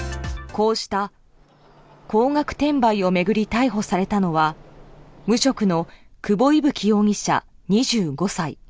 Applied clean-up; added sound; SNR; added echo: none; none; none; none.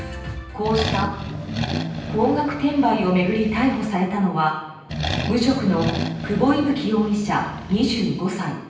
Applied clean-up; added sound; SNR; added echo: none; Accelerating, revving, vroom; 7 dB; reverberation time 0.9 s.